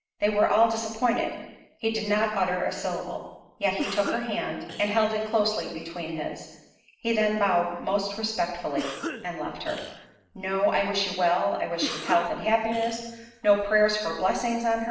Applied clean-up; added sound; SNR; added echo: neural separator model SepFormer DNS4.